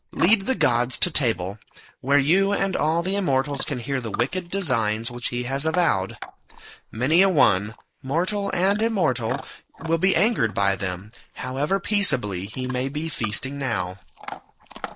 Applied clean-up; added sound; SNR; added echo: neural mask model Resemble Enhance denoiser.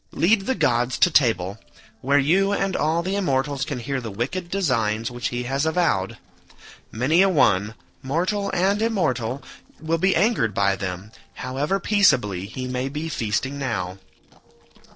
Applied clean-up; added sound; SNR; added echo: neural separator model SepFormer DNS4.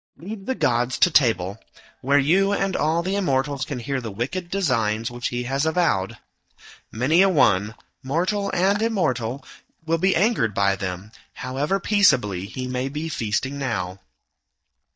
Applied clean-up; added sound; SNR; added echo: neural mask model DeepFilterNet 3.